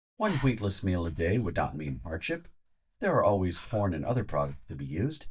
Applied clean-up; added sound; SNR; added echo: neural mask model DeepFilterNet 3.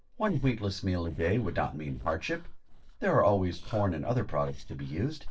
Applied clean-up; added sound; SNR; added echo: neural separator model SepFormer DNS4.